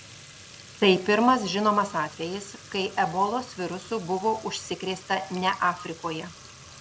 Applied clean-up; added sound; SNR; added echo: none; Fill (with liquid) / Trickle, dribble / Sink (filling or washing); 19 dB; none.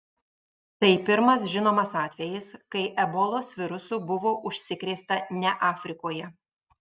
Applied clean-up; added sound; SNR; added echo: none; none; none; none.